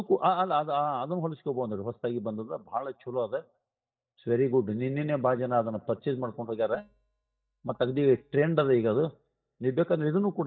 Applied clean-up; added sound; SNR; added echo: neural mask model DeepFilterNet 3.